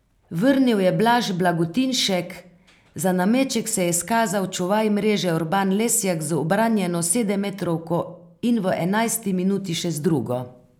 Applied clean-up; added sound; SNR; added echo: none; none; none; none.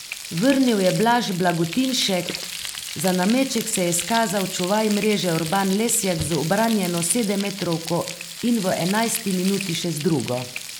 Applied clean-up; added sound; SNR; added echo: none; Frying (food); 10 dB; none.